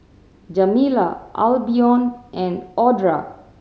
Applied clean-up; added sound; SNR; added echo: none; none; none; none.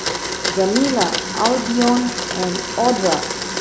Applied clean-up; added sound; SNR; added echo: none; Domestic sounds, home sounds; 3 dB; none.